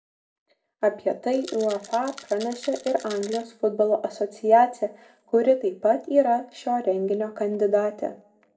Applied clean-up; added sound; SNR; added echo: none; Rattle; 19 dB; reverberation time 0.3 s.